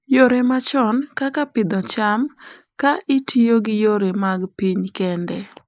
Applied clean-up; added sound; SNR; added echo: neural mask model Resemble Enhance denoiser.